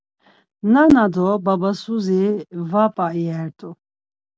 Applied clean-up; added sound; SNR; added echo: none; none; none; none.